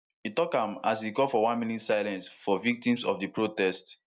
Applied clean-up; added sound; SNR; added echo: none; none; none; none.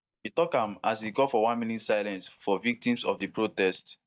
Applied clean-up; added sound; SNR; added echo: neural mask model DeepFilterNet 3.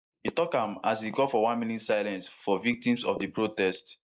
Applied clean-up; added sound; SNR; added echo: neural mask model Resemble Enhance denoiser.